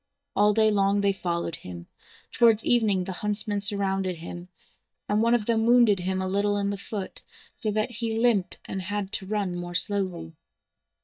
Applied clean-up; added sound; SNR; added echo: neural mask model DeepFilterNet 3.